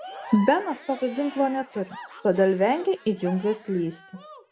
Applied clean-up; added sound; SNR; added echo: none; Crowd / Cheering; 16 dB; none.